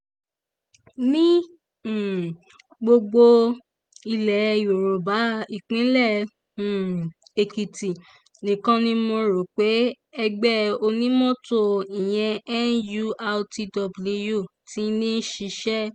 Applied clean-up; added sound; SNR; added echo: none; none; none; none.